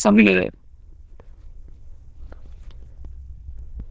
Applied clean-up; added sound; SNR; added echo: neural diffusion model UNIVERSE++.